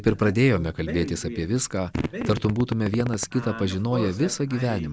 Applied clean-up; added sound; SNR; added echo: none; Fart; 8 dB; none.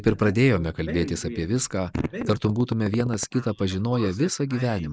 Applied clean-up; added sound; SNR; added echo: neural mask model Resemble Enhance denoiser.